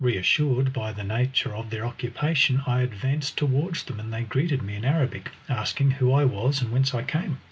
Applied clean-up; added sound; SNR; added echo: none; none; none; none.